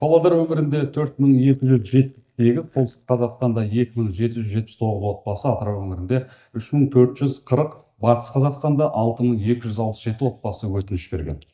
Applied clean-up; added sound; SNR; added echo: neural mask model DeepFilterNet 3.